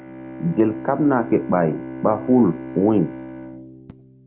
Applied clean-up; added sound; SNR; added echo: none; Bowed string instrument; 12 dB; none.